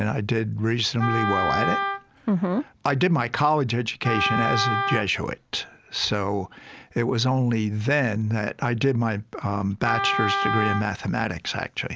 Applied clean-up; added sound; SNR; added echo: none; Wind instrument, woodwind instrument; 3 dB; none.